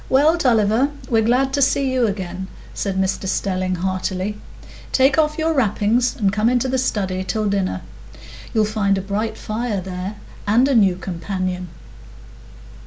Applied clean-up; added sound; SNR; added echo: none; none; none; none.